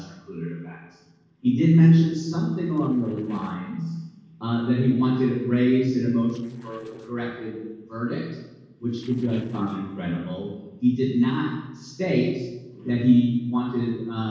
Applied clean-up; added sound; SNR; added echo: neural separator model SepFormer DNS4.